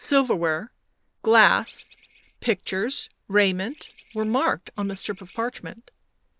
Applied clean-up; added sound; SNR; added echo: neural separator model SepFormer DNS4.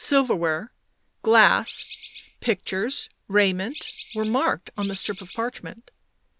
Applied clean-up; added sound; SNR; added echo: none; Bird; 16 dB; none.